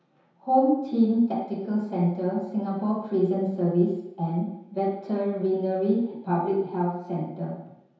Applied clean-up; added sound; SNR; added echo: none; none; none; reverberation time 0.9 s.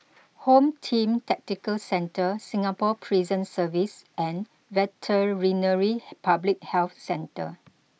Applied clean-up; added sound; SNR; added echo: none; none; none; none.